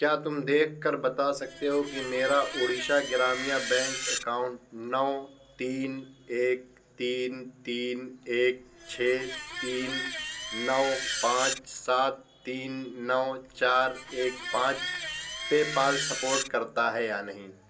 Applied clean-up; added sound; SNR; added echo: none; Screech; 6 dB; reverberation time 0.2 s.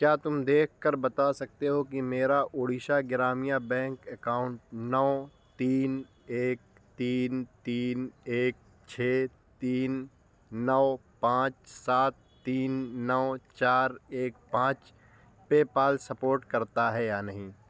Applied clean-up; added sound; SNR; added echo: none; none; none; none.